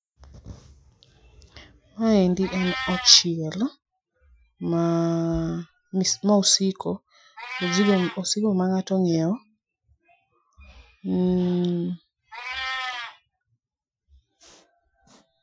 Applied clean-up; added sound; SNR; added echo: classical method Wiener filter.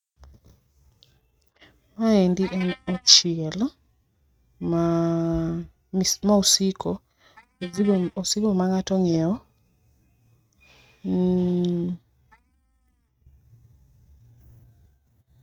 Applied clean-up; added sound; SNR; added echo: neural mask model RNNoise.